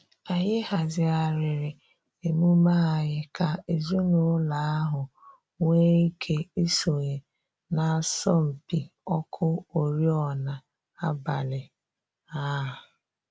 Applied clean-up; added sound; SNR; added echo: none; none; none; none.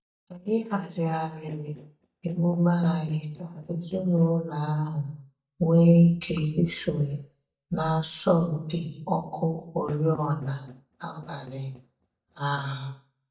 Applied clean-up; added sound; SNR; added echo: neural mask model DeepFilterNet 3.